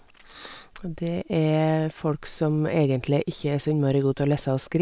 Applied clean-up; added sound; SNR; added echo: none; none; none; none.